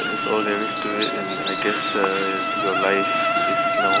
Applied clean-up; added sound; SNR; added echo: none; Insect; -3 dB; none.